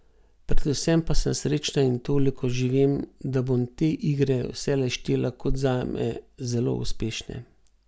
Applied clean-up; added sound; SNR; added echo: none; none; none; none.